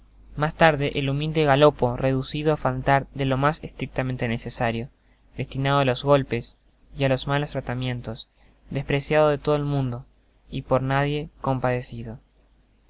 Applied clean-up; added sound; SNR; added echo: none; none; none; none.